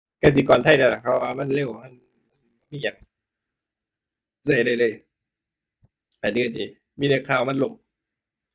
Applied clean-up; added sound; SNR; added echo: neural mask model DeepFilterNet 3.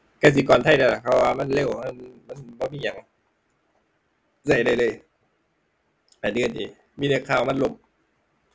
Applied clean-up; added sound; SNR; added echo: none; none; none; none.